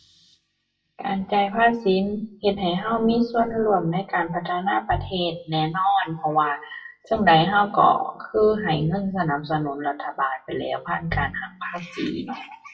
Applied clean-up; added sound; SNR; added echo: classical method WPE with log-MMSE.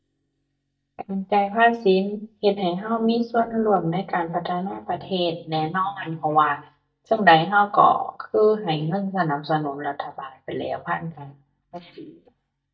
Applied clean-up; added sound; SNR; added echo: neural mask model DeepFilterNet 3.